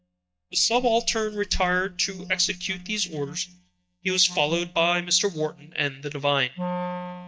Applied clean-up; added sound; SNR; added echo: neural mask model DeepFilterNet 3.